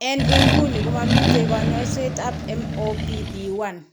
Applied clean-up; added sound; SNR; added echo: none; Accelerating, revving, vroom; -5 dB; none.